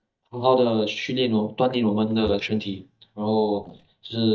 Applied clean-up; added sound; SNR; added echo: neural mask model DeepFilterNet 3.